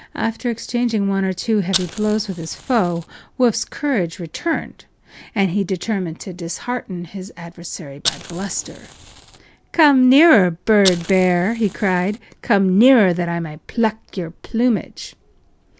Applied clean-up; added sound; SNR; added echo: none; Fire; 11 dB; none.